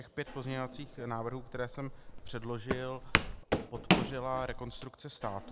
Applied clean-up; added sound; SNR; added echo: none; Walk, footsteps; -4 dB; none.